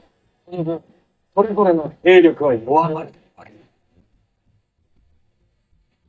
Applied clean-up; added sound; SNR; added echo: neural mask model DeepFilterNet 3.